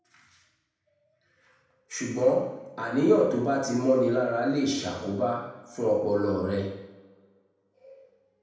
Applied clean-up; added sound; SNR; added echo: none; none; none; reverberation time 0.9 s.